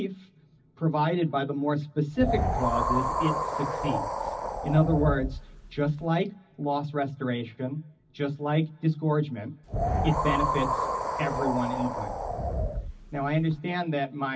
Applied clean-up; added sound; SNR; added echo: none; Wind; 0 dB; reverberation time 0.4 s.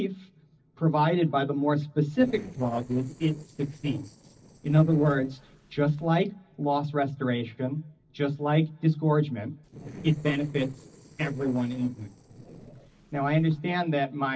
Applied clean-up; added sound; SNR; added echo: neural separator model SepFormer DNS4.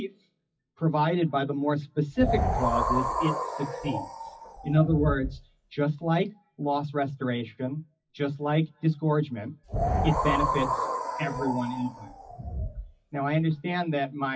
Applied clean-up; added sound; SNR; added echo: classical method WPE with log-MMSE.